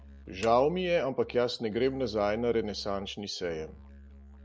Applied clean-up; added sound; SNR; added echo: none; Clapping + Musical instrument; 20 dB; none.